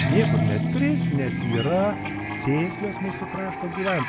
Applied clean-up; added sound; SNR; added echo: none; Guitar; 0 dB; none.